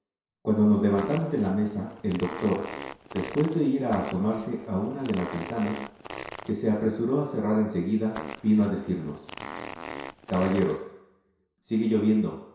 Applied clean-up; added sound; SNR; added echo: none; Fart; 13 dB; reverberation time 0.7 s.